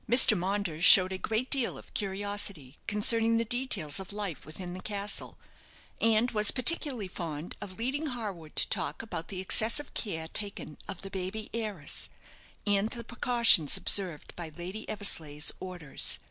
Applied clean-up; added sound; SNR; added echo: none; none; none; none.